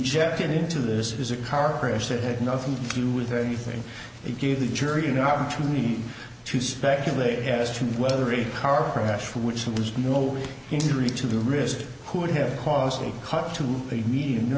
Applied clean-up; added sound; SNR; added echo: none; none; none; none.